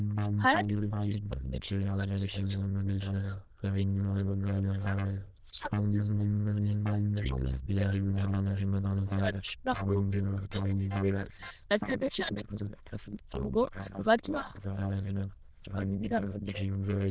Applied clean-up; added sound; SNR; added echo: neural diffusion model UNIVERSE++.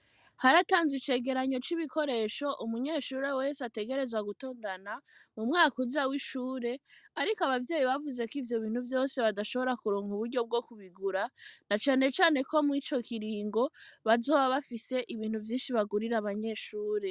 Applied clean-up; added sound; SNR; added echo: none; none; none; none.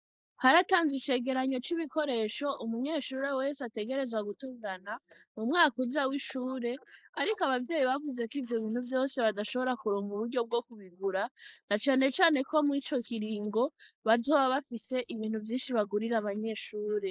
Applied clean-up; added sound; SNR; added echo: neural mask model Resemble Enhance denoiser.